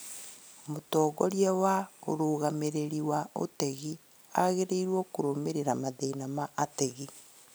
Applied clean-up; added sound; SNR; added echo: none; none; none; none.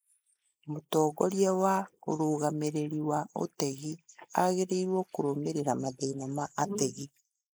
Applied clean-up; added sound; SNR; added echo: neural mask model Resemble Enhance denoiser.